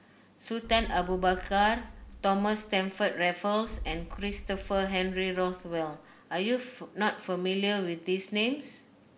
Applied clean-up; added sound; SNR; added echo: none; Boom; 12 dB; none.